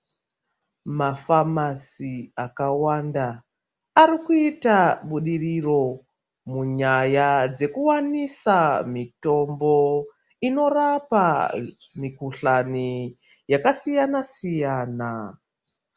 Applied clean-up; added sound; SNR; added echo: none; none; none; none.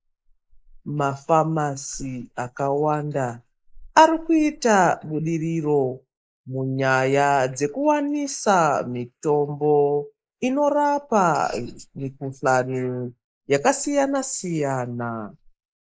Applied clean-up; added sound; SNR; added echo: neural mask model Resemble Enhance denoiser.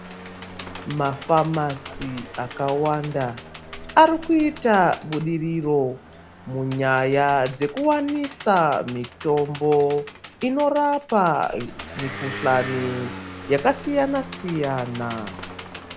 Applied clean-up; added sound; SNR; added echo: none; Computer keyboard + Motor vehicle (road) / Engine; 14 dB; none.